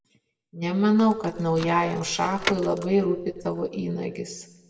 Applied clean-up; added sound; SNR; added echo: none; Door / Car; 12 dB; reverberation time 0.8 s.